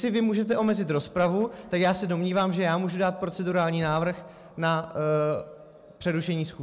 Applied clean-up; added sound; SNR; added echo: none; none; none; none.